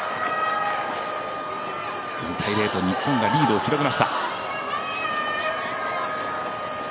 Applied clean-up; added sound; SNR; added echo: none; Wind instrument, woodwind instrument; 8 dB; none.